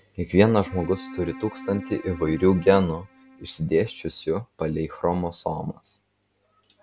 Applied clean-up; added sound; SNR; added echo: none; Keyboard (musical); 16 dB; none.